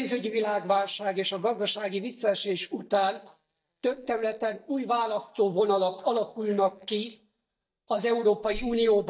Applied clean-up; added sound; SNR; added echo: neural mask model DeepFilterNet 3.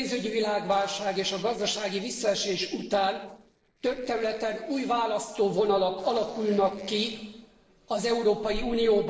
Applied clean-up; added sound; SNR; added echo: neural separator model SepFormer DNS4.